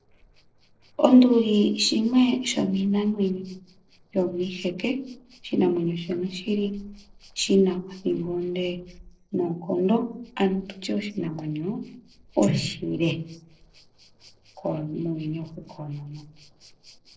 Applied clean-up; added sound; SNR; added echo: neural separator model SepFormer DNS4.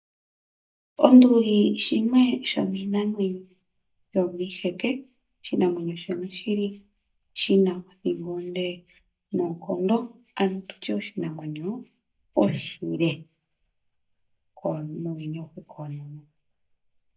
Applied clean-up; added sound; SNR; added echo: neural mask model DeepFilterNet 3.